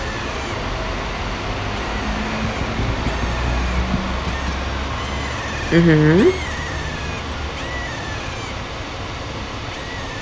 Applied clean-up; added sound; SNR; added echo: none; Bird; 16 dB; none.